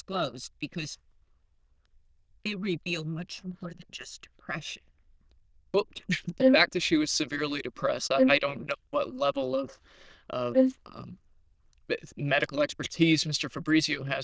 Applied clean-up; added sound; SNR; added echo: neural diffusion model UNIVERSE++.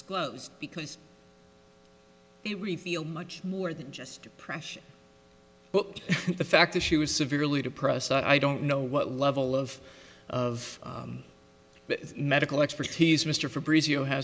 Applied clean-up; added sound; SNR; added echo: none; none; none; none.